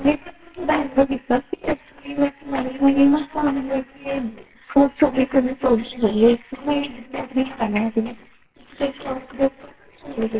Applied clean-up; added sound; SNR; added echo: neural separator model SepFormer WHAMR!.